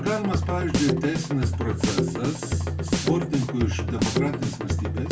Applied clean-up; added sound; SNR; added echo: none; Drum kit; -2 dB; reverberation time 0.2 s.